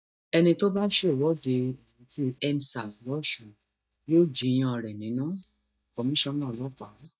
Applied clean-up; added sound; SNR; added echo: neural mask model DeepFilterNet 3.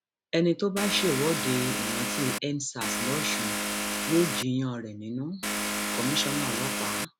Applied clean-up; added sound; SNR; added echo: none; Vehicle; 0 dB; none.